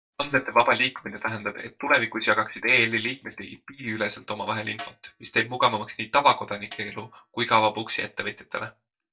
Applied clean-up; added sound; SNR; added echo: neural mask model DeepFilterNet 3.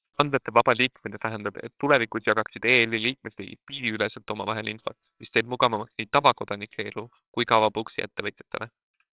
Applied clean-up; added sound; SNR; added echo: neural separator model SepFormer WHAMR!.